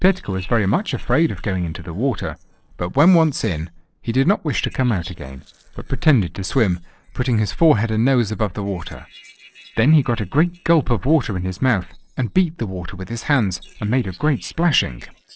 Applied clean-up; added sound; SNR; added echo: neural separator model SepFormer DNS4.